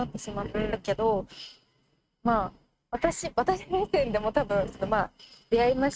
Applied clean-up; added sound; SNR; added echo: neural mask model RNNoise.